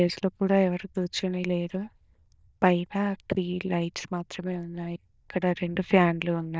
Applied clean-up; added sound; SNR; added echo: neural diffusion model UNIVERSE++.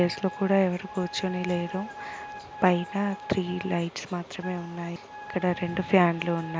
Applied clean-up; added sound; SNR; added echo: none; Wind instrument, woodwind instrument; 14 dB; none.